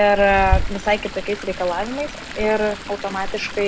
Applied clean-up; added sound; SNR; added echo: none; Chatter / Stream; 6 dB; none.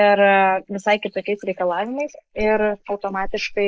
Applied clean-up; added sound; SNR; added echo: neural mask model Resemble Enhance denoiser.